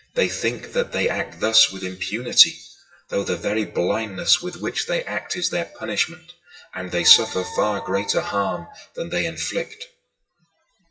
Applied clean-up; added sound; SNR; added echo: classical method WPE with log-MMSE.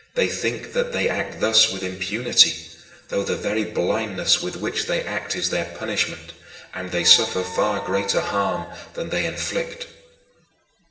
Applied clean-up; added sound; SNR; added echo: none; Dog; 12 dB; reverberation time 1.1 s.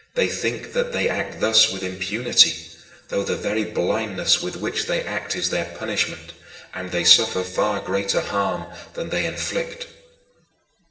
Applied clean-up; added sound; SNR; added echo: neural separator model SepFormer DNS4.